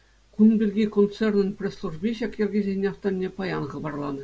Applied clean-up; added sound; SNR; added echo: none; none; none; none.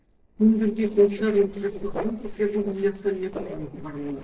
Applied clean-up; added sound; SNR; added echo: neural separator model SepFormer DNS4.